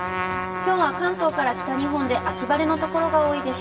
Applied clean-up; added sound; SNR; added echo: none; Trumpet; 6 dB; reverberation time 0.9 s.